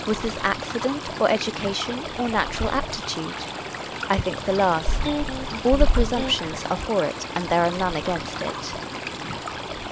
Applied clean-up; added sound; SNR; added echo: none; Stream + Electric guitar; 2 dB; none.